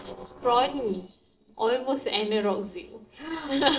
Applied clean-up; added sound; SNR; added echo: neural separator model SepFormer DNS4.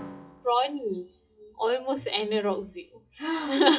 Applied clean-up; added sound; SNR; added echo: classical method WPE with log-MMSE.